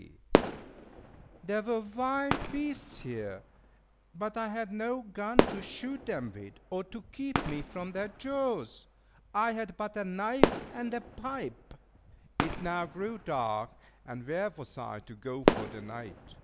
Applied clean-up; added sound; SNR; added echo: none; Fireworks; -1 dB; none.